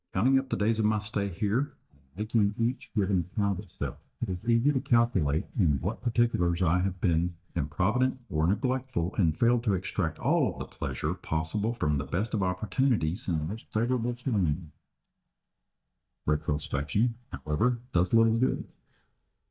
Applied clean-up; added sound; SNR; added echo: neural mask model DeepFilterNet 3.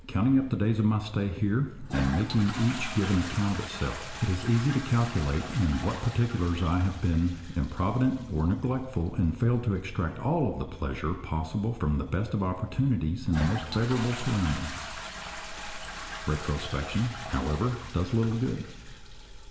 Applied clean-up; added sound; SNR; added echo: none; Toilet flush; 12 dB; reverberation time 1.0 s.